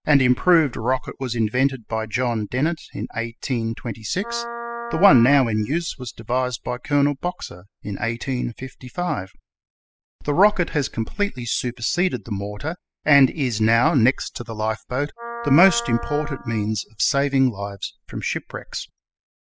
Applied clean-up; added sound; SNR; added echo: classical method spectral subtraction.